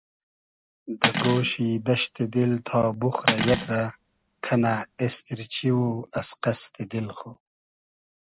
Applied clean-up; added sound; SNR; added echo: none; Cutlery, silverware; 4 dB; none.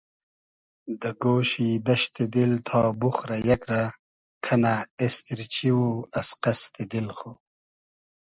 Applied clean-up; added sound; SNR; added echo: none; none; none; none.